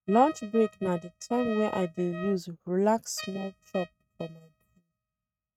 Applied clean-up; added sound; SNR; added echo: neural mask model RNNoise.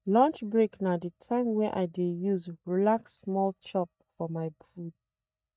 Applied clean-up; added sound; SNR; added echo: neural mask model DeepFilterNet 3.